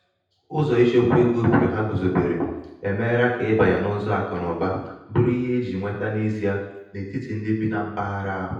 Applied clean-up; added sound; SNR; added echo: none; none; none; reverberation time 0.9 s.